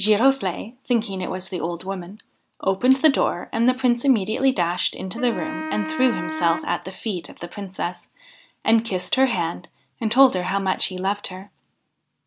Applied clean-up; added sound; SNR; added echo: none; Wind instrument, woodwind instrument; 8 dB; none.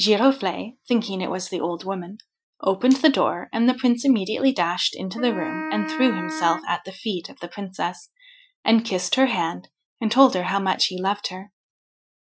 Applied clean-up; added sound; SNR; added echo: classical method Wiener filter.